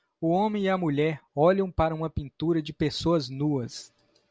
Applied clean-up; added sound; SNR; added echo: none; none; none; none.